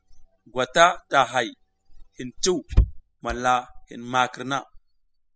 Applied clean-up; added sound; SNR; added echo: classical method spectral subtraction.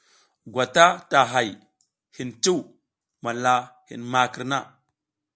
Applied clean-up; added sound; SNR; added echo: none; none; none; none.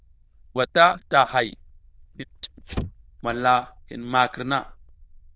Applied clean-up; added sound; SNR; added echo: neural diffusion model UNIVERSE++.